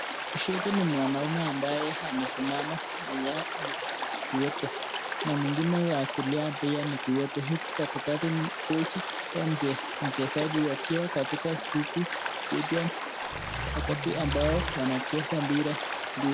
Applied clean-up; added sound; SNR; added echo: none; Growling + Stream; 3 dB; none.